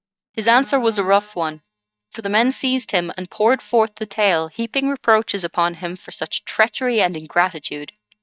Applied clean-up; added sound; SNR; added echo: neural mask model DeepFilterNet 3.